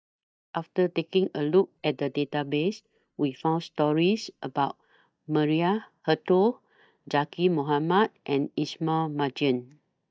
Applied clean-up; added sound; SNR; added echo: neural mask model DeepFilterNet 3.